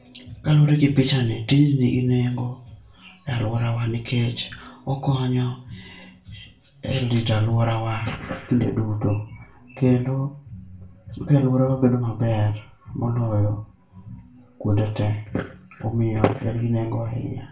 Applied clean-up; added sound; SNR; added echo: none; none; none; reverberation time 0.3 s.